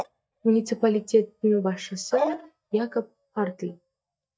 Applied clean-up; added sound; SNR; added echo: neural mask model DeepFilterNet 3.